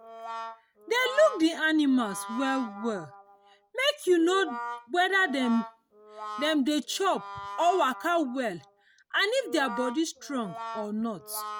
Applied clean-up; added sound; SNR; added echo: none; Brass instrument; 13 dB; none.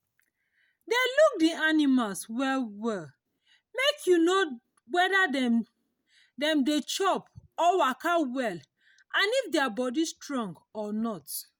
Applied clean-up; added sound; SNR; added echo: none; none; none; none.